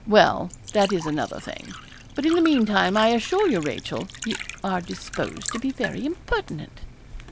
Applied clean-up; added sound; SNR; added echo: none; Liquid; 13 dB; none.